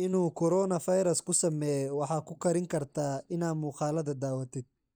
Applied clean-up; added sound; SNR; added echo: neural mask model DeepFilterNet 3.